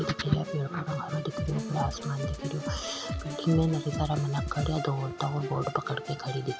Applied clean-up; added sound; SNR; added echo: none; Musical instrument + Drum kit; 6 dB; none.